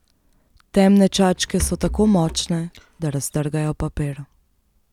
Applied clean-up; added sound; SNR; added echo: none; Rattle / Breathing; 13 dB; none.